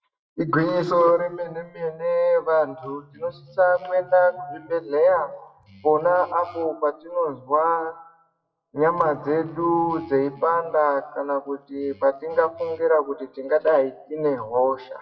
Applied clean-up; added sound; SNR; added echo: classical method WPE with log-MMSE.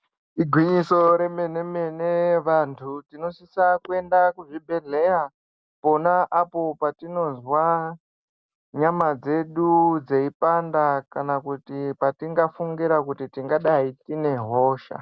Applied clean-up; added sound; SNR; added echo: none; none; none; none.